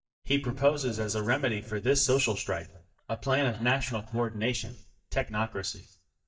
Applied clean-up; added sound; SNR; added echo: neural mask model DeepFilterNet 3.